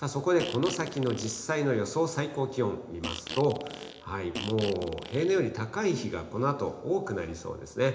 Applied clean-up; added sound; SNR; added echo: none; Fart; 11 dB; reverberation time 0.8 s.